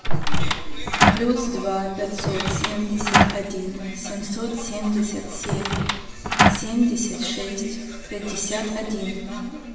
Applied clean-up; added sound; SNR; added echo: none; Door; -2 dB; reverberation time 0.9 s.